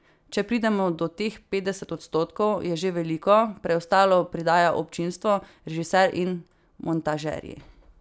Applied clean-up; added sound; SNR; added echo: none; none; none; none.